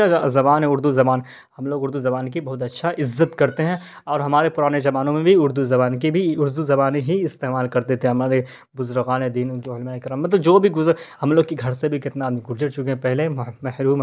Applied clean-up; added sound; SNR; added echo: none; none; none; none.